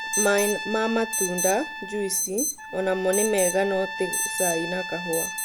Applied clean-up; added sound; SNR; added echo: none; Trumpet + Alarm; 4 dB; none.